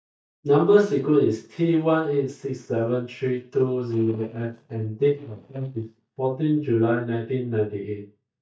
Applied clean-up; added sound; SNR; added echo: neural mask model DeepFilterNet 3.